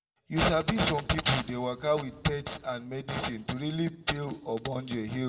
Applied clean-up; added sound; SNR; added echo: none; none; none; reverberation time 1.1 s.